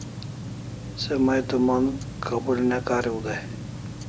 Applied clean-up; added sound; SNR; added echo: none; Tick-tock; 8 dB; none.